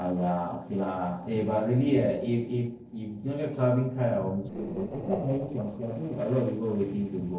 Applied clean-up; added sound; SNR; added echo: neural separator model SepFormer DNS4.